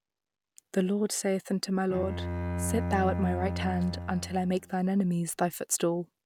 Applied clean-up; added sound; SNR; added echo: none; Bowed string instrument; 5 dB; none.